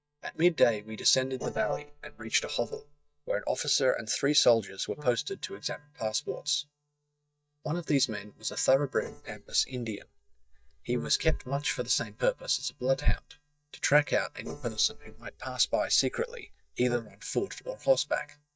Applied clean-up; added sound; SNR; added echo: neural mask model DeepFilterNet 3.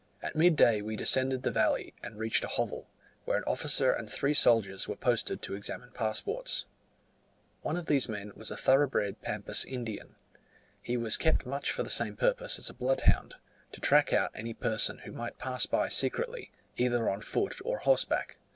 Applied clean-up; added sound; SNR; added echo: none; none; none; none.